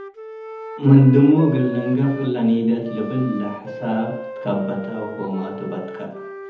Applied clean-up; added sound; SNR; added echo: none; Wind instrument, woodwind instrument; 15 dB; reverberation time 1.1 s.